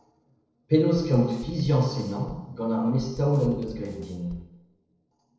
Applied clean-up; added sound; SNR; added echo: neural separator model SepFormer DNS4.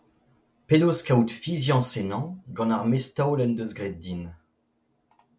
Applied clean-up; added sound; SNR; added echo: none; none; none; none.